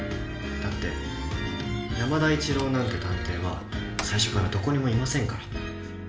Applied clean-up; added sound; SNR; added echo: none; Thump, thud; 14 dB; reverberation time 0.5 s.